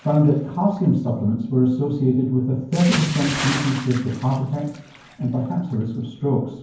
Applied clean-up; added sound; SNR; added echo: none; Bathtub (filling or washing) / Splash, splatter; 13 dB; reverberation time 0.9 s.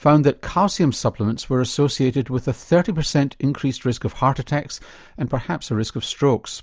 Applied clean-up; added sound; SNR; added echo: none; none; none; none.